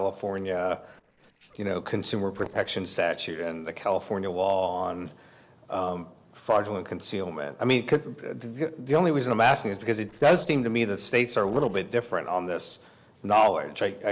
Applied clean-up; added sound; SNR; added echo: neural separator model SepFormer DNS4.